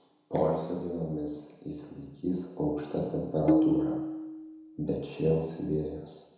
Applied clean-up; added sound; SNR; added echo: none; Tabla; -2 dB; reverberation time 1.0 s.